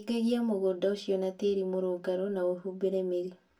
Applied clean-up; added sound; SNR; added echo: none; none; none; reverberation time 0.2 s.